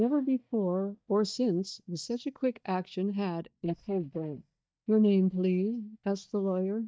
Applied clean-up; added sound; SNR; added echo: neural mask model DeepFilterNet 3.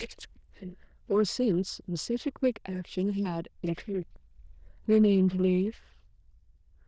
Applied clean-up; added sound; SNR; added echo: neural diffusion model UNIVERSE++.